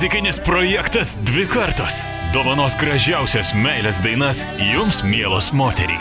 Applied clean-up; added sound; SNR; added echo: none; none; none; none.